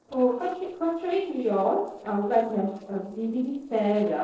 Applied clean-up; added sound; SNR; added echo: neural separator model SepFormer DNS4.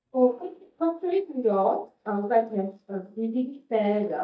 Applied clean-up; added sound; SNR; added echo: neural mask model DeepFilterNet 3.